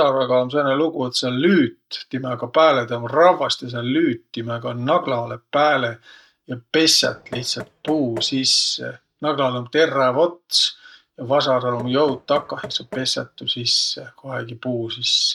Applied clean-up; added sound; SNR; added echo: neural mask model RNNoise.